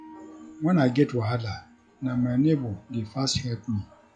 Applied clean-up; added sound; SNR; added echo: classical method log-MMSE.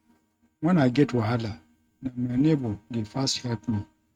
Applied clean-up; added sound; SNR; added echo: neural mask model RNNoise.